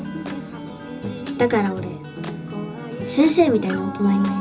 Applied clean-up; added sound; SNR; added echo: none; Acoustic guitar; 12 dB; reverberation time 0.2 s.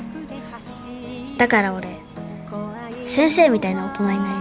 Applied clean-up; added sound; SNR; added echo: none; none; none; none.